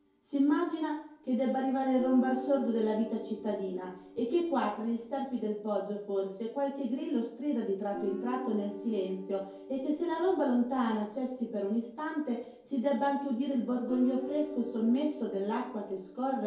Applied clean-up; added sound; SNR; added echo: none; Guitar; 14 dB; reverberation time 2.4 s.